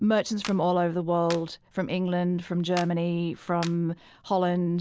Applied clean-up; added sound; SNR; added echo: none; Clapping; 18 dB; none.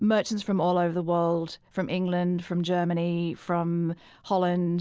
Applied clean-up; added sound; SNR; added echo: none; none; none; none.